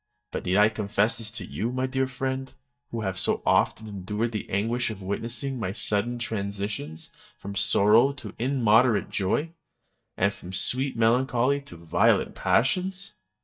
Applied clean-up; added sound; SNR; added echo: neural mask model DeepFilterNet 3.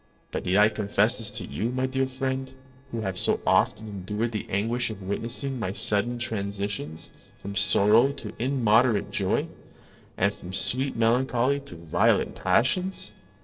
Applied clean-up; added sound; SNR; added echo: neural separator model SepFormer DNS4.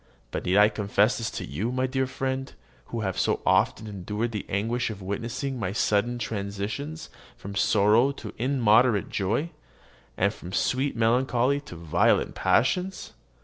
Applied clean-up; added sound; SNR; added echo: none; none; none; none.